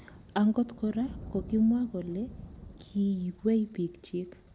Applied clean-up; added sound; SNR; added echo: none; Thunder; 17 dB; none.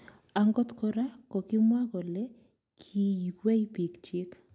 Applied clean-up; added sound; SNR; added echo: none; none; none; none.